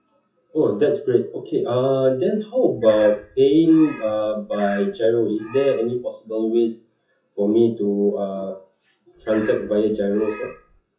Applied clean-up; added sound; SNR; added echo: classical method WPE with log-MMSE.